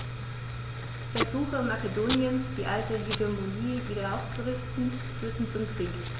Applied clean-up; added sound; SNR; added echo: none; Packing tape, duct tape; 11 dB; none.